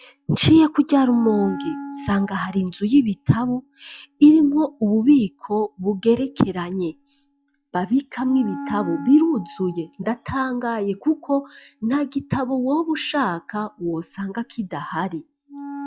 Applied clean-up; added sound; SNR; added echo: classical method log-MMSE.